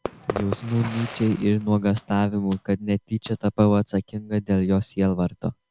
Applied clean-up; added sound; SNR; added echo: none; Fireworks + Rattle (instrument); 11 dB; none.